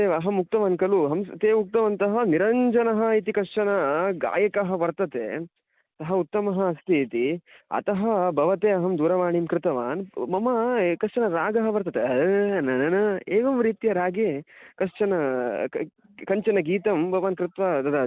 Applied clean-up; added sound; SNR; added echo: none; none; none; none.